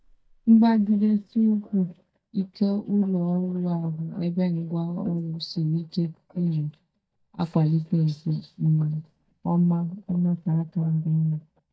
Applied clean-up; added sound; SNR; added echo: neural mask model DeepFilterNet 3.